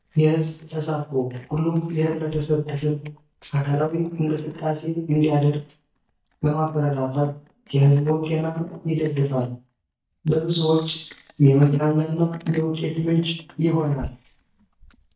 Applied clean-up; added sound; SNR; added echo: neural mask model DeepFilterNet 3.